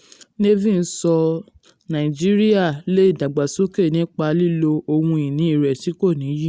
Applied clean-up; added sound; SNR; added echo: none; none; none; none.